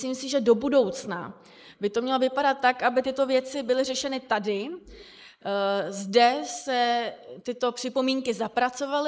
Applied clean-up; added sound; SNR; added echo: neural mask model Resemble Enhance denoiser.